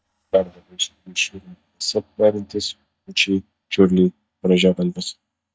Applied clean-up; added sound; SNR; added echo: neural mask model DeepFilterNet 3.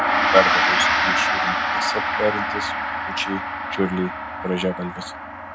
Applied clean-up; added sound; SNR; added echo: none; Gong; -4 dB; none.